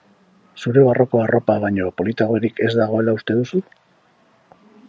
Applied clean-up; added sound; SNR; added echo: none; none; none; none.